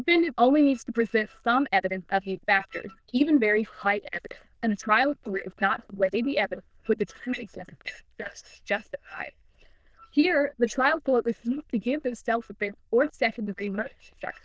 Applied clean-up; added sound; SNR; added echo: neural diffusion model UNIVERSE++.